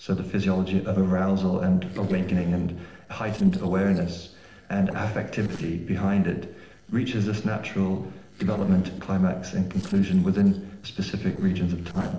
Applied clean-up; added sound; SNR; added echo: neural separator model SepFormer DNS4.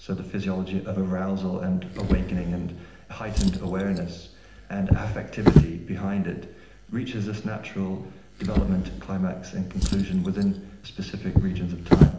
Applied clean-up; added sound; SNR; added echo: none; Drawer open or close; -2 dB; reverberation time 0.8 s.